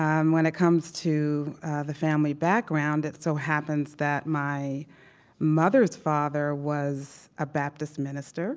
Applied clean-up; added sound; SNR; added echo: none; none; none; none.